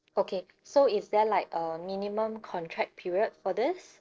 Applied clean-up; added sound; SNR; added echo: neural separator model SepFormer DNS4.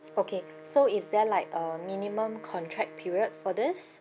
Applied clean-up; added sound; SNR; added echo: none; Wind instrument, woodwind instrument; 18 dB; none.